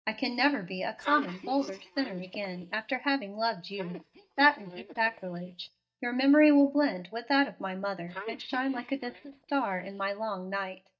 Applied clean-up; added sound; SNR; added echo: neural mask model DeepFilterNet 3.